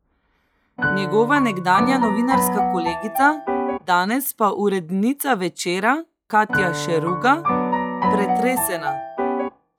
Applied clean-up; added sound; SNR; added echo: classical method log-MMSE.